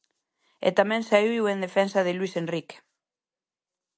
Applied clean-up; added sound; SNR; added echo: none; none; none; none.